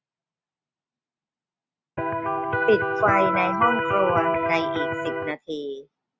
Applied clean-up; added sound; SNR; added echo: none; Electric guitar; -4 dB; none.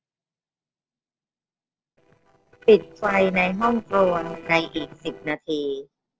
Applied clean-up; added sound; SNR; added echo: neural separator model SepFormer DNS4.